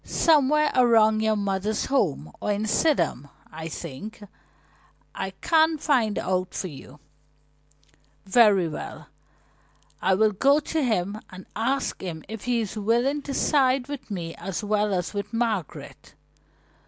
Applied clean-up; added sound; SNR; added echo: none; none; none; none.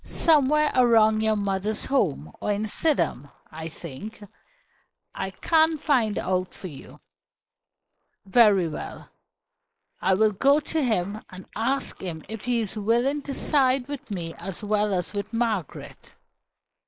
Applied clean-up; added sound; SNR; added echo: neural mask model Resemble Enhance denoiser.